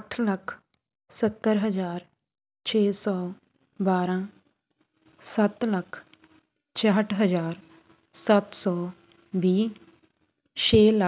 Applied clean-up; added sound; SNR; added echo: none; none; none; none.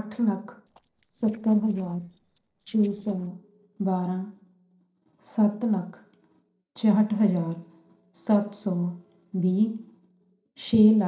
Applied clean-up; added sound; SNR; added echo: neural separator model SepFormer DNS4.